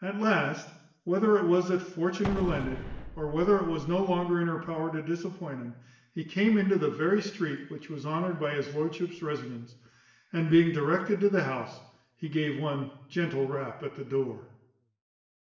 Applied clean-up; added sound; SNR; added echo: none; Explosion; 9 dB; reverberation time 0.8 s.